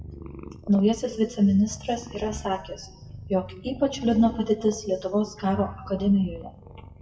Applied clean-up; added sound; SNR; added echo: classical method WPE with log-MMSE.